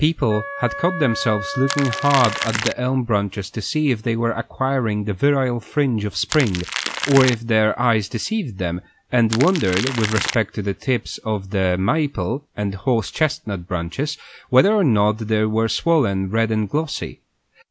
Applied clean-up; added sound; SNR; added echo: none; Crackle + Wind instrument, woodwind instrument; 6 dB; none.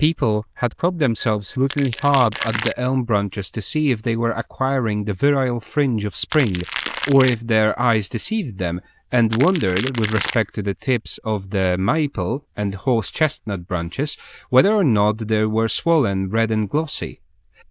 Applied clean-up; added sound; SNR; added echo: neural diffusion model UNIVERSE++.